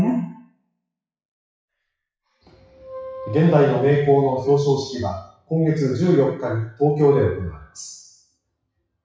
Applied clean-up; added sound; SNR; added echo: classical method WPE with log-MMSE.